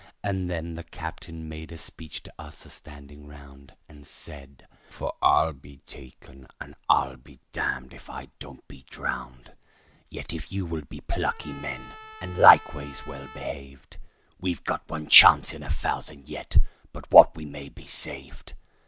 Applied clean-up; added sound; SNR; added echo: none; Trumpet; 20 dB; none.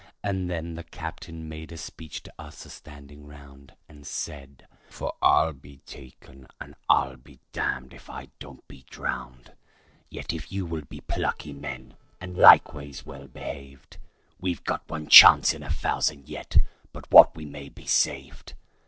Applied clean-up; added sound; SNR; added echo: neural separator model SepFormer DNS4.